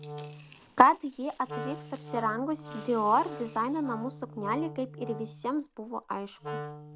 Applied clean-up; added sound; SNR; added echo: none; Coin (dropping) + Wind instrument, woodwind instrument; 12 dB; none.